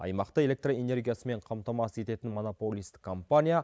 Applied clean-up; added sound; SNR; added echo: neural mask model Resemble Enhance denoiser.